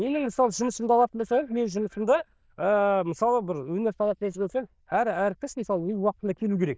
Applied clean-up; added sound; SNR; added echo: neural diffusion model UNIVERSE++.